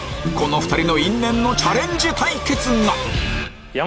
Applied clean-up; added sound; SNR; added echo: none; Guitar; 11 dB; none.